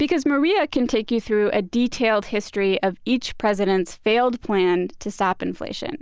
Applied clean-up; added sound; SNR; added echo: none; none; none; none.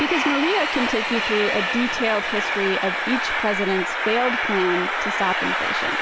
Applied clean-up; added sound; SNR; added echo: none; Train; 0 dB; none.